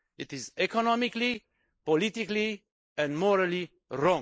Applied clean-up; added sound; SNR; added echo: neural mask model Resemble Enhance denoiser.